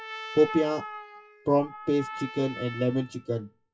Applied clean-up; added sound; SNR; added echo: classical method WPE with log-MMSE.